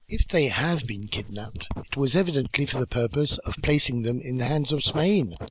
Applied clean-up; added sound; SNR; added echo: neural mask model Resemble Enhance denoiser.